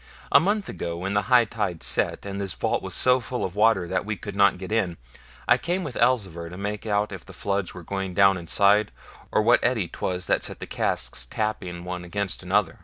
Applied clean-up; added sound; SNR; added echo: none; none; none; none.